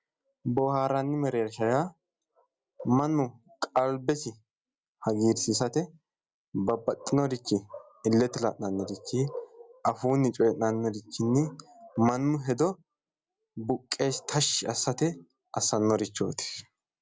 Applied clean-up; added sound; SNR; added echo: none; none; none; none.